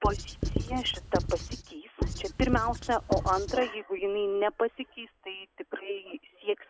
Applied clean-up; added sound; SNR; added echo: none; Writing; 2 dB; none.